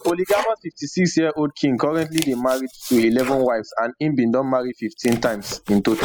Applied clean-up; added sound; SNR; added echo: classical method spectral subtraction.